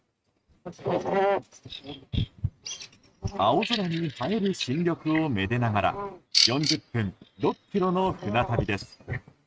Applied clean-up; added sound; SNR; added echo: neural mask model RNNoise.